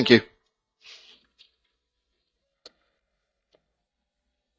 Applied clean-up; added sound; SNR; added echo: neural mask model DeepFilterNet 3.